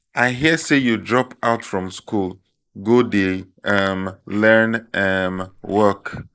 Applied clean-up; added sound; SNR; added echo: neural mask model Resemble Enhance denoiser.